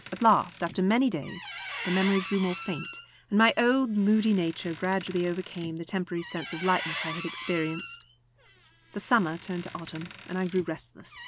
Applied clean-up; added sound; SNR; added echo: none; Squeak; 12 dB; none.